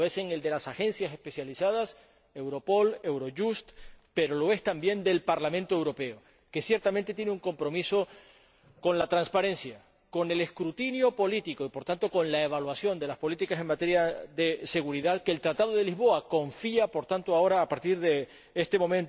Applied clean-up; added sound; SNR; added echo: none; none; none; none.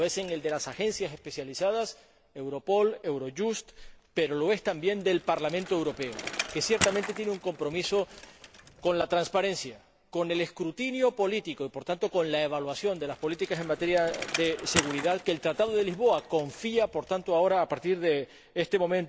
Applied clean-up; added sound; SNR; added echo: none; Bicycle; 13 dB; none.